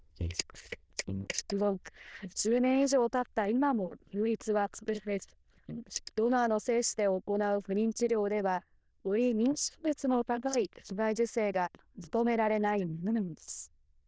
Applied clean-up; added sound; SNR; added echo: neural diffusion model UNIVERSE++.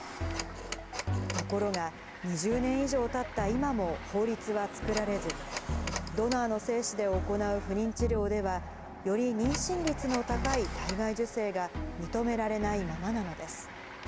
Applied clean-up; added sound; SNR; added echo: none; Telephone + Train; 11 dB; none.